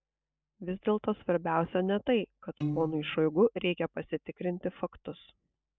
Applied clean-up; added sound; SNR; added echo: neural separator model SepFormer DNS4.